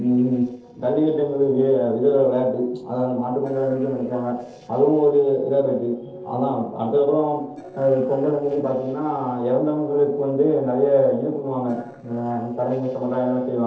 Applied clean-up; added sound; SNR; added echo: neural separator model SepFormer DNS4.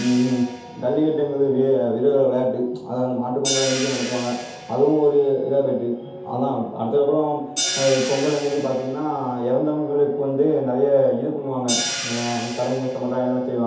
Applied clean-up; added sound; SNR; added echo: none; Hi-hat; 12 dB; reverberation time 0.8 s.